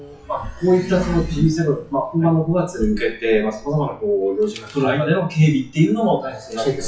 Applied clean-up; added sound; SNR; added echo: classical method WPE with log-MMSE.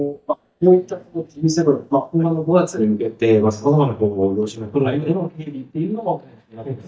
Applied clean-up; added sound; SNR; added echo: neural mask model DeepFilterNet 3.